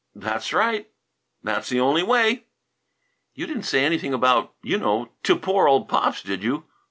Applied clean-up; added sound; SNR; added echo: none; none; none; none.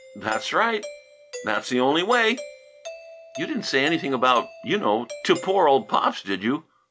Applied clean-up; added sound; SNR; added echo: none; Doorbell; 17 dB; none.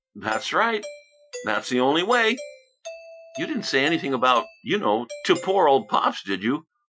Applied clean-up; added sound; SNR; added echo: classical method Wiener filter.